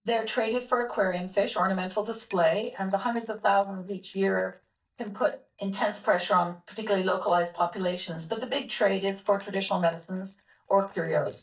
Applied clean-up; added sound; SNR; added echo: neural mask model DeepFilterNet 3.